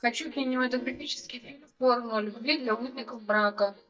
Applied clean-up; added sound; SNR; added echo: neural mask model DeepFilterNet 3.